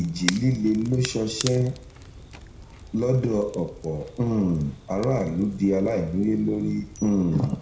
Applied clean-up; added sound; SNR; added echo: none; Crackle; 15 dB; reverberation time 0.5 s.